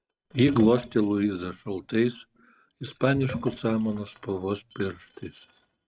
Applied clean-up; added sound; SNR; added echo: neural mask model RNNoise.